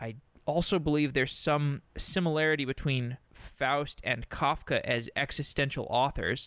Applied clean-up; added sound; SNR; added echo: none; none; none; none.